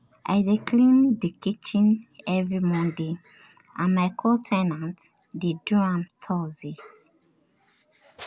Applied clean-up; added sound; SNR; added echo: none; none; none; none.